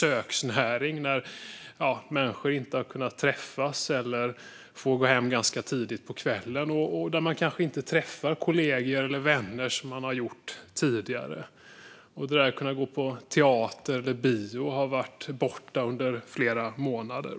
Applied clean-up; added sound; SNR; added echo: none; none; none; none.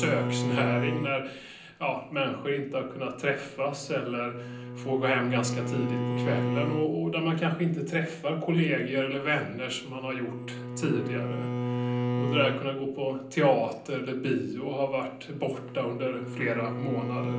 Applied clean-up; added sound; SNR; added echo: none; Bowed string instrument; 4 dB; reverberation time 0.6 s.